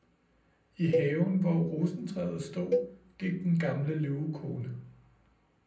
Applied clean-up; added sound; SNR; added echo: none; Cowbell; 5 dB; reverberation time 0.6 s.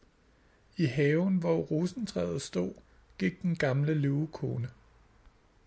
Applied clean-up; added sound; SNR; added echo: none; none; none; none.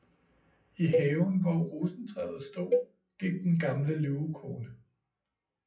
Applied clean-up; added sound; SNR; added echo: classical method WPE with log-MMSE.